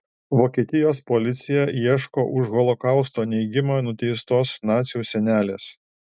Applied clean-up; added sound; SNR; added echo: none; none; none; none.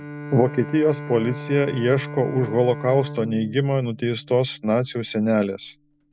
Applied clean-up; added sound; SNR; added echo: none; Bowed string instrument; 13 dB; none.